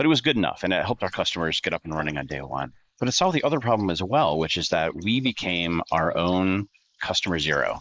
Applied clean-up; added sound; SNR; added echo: neural mask model Resemble Enhance denoiser.